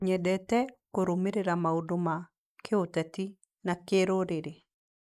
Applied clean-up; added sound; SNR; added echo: neural mask model Resemble Enhance denoiser.